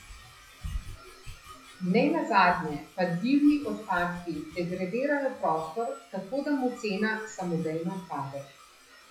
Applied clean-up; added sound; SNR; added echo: classical method log-MMSE.